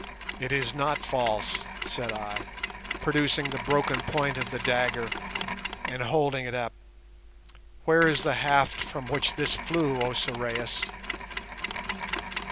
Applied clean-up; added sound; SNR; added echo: none; Mechanisms; 6 dB; none.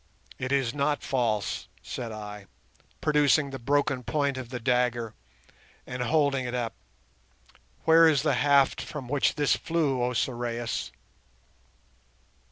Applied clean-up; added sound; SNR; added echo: none; none; none; none.